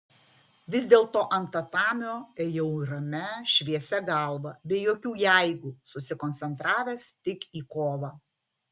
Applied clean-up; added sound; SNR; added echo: none; none; none; none.